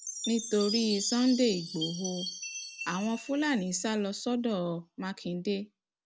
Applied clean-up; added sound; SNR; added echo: none; Chime; 10 dB; none.